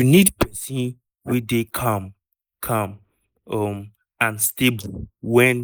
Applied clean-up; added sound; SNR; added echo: neural mask model Resemble Enhance denoiser.